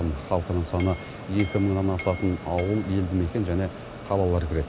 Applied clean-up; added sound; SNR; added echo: none; Mechanisms + Chink, clink; 12 dB; none.